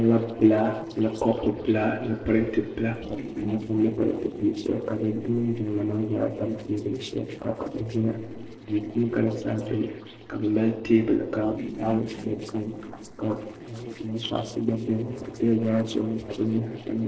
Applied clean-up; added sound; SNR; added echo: neural separator model SepFormer DNS4.